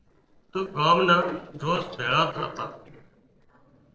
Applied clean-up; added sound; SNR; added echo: neural separator model SepFormer DNS4.